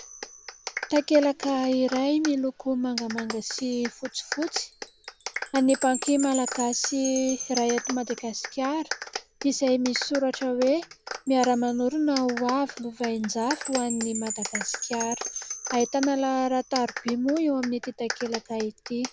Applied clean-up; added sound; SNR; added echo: none; Clapping + Wind chime; 10 dB; none.